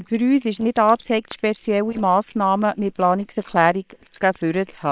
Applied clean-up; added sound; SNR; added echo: neural separator model SepFormer WHAM!.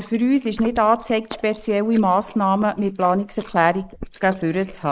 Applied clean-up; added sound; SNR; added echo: neural mask model Resemble Enhance denoiser.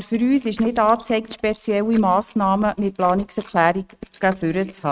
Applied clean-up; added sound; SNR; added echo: neural mask model RNNoise.